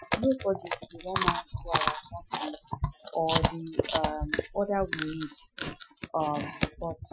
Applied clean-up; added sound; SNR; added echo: classical method Wiener filter.